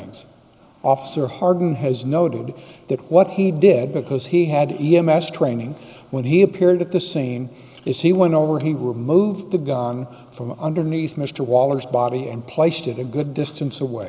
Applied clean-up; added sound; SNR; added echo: none; none; none; none.